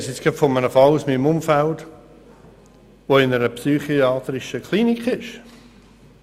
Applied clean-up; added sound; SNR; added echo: none; none; none; none.